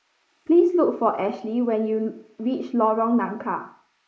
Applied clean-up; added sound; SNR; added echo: neural mask model Resemble Enhance denoiser.